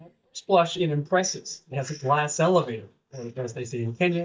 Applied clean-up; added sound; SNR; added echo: neural mask model DeepFilterNet 3.